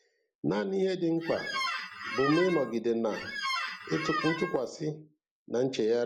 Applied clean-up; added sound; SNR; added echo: none; Squeak; 4 dB; none.